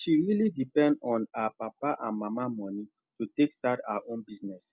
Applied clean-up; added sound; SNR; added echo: none; none; none; none.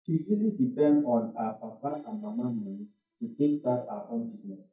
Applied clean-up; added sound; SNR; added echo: neural mask model DeepFilterNet 3.